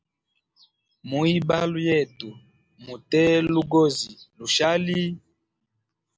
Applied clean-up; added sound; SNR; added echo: none; none; none; none.